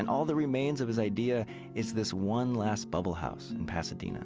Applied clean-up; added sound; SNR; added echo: none; none; none; none.